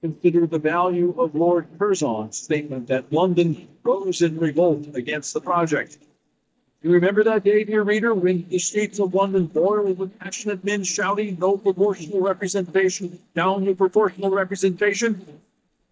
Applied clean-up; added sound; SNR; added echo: neural mask model DeepFilterNet 3.